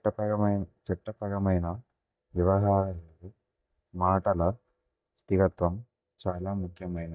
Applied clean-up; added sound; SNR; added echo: neural mask model DeepFilterNet 3.